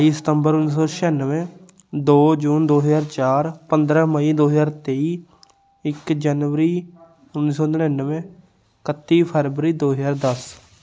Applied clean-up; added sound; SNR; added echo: none; none; none; none.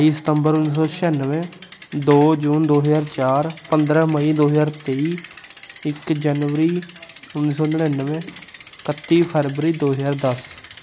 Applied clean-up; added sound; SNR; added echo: none; Bicycle; 16 dB; none.